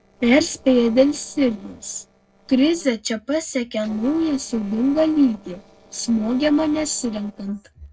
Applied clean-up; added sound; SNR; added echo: neural separator model SepFormer DNS4.